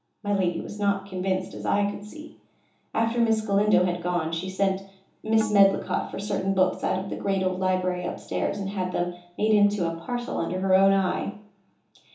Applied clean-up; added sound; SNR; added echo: none; Tabla; 19 dB; reverberation time 1.2 s.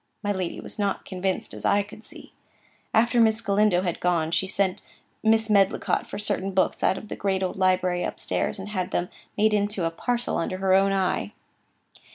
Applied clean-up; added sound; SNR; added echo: none; none; none; none.